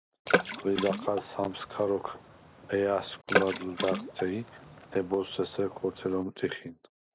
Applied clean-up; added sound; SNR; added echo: none; Water / Splash, splatter; 3 dB; none.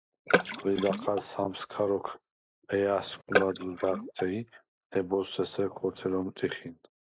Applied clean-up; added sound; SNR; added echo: neural mask model Resemble Enhance denoiser.